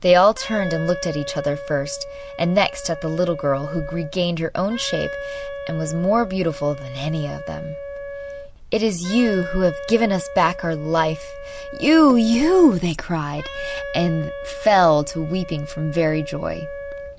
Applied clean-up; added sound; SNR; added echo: none; Wind instrument, woodwind instrument; 12 dB; none.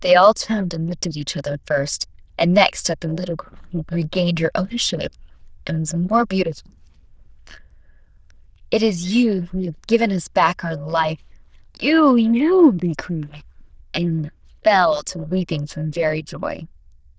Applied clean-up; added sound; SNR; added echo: neural diffusion model UNIVERSE++.